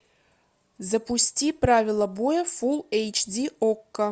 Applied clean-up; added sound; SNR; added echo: none; none; none; none.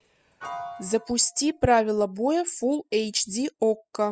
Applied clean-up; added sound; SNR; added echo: classical method spectral subtraction.